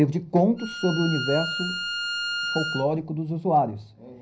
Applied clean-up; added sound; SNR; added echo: none; Bowed string instrument; 6 dB; reverberation time 0.4 s.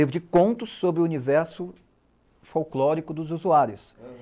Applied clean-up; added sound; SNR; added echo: none; none; none; none.